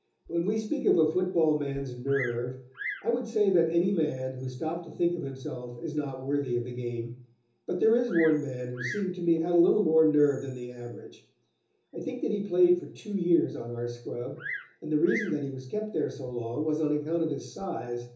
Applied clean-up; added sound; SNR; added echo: none; Bird vocalization, bird call, bird song; 18 dB; reverberation time 1.2 s.